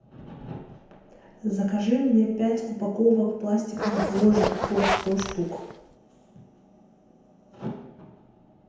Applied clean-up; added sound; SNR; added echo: none; Zipper (clothing); 2 dB; reverberation time 0.9 s.